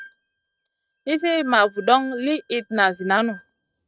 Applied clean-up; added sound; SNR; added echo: neural mask model RNNoise.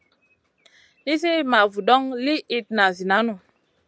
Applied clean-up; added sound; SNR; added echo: none; none; none; none.